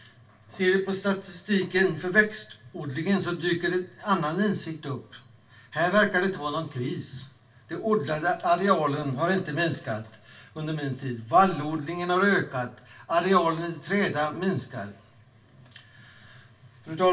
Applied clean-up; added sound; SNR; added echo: none; none; none; reverberation time 0.2 s.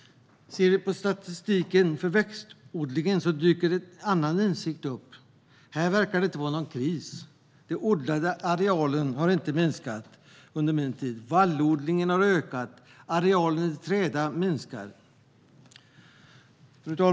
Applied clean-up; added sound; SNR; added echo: none; none; none; none.